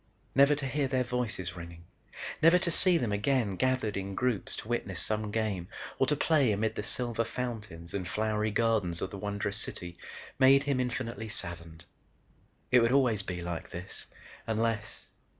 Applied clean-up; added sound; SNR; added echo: none; none; none; none.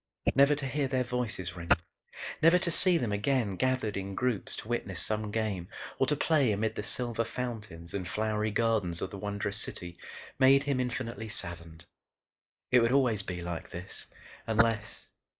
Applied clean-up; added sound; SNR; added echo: neural mask model Resemble Enhance denoiser.